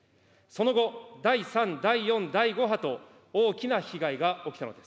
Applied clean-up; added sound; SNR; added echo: none; none; none; none.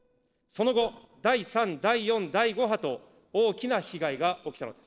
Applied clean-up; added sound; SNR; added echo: neural separator model SepFormer DNS4.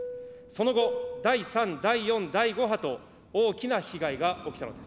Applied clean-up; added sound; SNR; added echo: none; Fixed-wing aircraft, airplane; 12 dB; none.